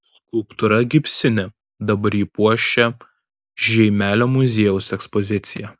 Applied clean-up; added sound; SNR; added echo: none; none; none; none.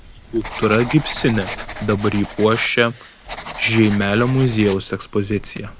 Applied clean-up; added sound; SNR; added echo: none; Writing; 12 dB; none.